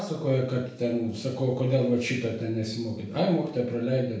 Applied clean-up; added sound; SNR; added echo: none; none; none; reverberation time 0.6 s.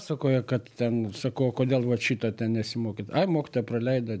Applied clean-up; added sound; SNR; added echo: none; none; none; none.